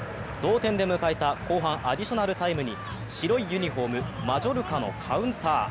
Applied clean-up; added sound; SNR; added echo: none; none; none; none.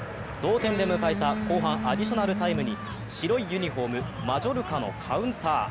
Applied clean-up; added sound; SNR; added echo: none; Electric guitar; 4 dB; none.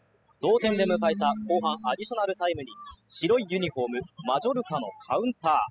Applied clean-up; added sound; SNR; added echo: classical method spectral subtraction.